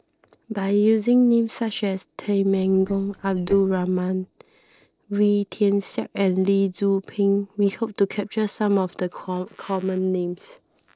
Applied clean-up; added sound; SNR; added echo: neural separator model SepFormer DNS4.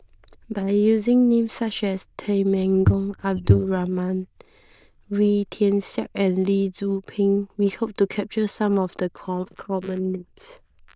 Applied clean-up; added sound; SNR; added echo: neural diffusion model UNIVERSE++.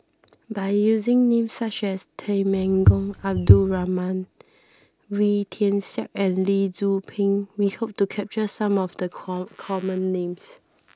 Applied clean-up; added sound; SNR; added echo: none; Walk, footsteps / Bird vocalization, bird call, bird song; -2 dB; none.